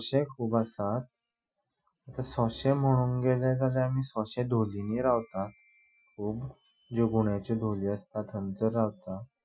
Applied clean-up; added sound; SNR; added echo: classical method Wiener filter.